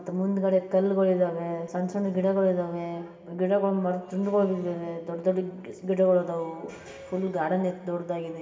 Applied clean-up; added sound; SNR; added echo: none; none; none; reverberation time 1.8 s.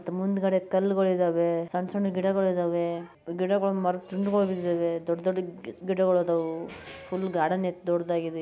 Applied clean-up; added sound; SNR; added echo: none; none; none; none.